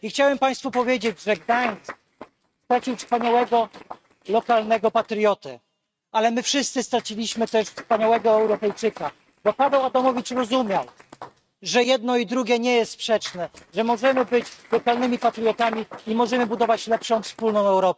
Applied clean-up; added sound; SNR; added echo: neural mask model RNNoise.